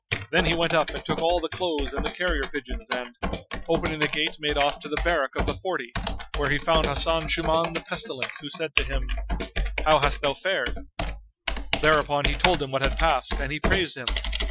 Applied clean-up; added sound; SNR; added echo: classical method Wiener filter.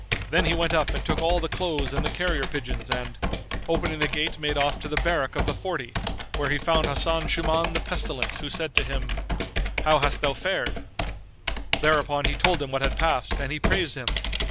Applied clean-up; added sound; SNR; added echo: none; Computer keyboard; 1 dB; none.